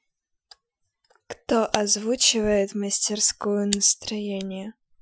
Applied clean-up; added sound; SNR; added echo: classical method Wiener filter.